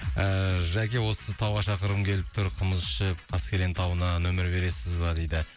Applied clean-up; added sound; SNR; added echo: none; none; none; none.